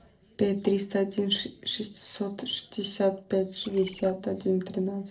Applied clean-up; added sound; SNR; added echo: neural separator model SepFormer DNS4.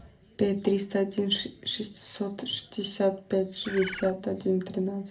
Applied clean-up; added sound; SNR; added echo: none; Bird; 9 dB; reverberation time 0.3 s.